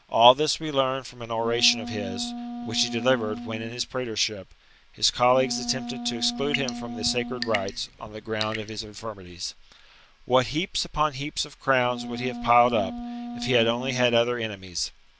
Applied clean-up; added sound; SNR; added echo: none; Drip / Sink (filling or washing) / Water tap, faucet / Water + Wind instrument, woodwind instrument; 9 dB; none.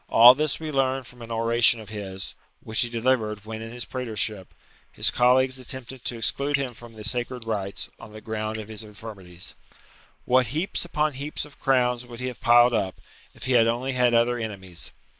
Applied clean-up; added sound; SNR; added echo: neural mask model Resemble Enhance denoiser.